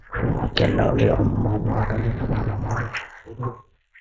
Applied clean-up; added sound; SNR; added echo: neural mask model Resemble Enhance denoiser.